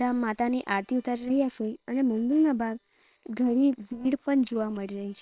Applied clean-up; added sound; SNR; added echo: neural separator model SepFormer WHAM!.